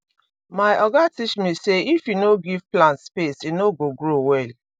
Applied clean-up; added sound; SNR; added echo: none; none; none; none.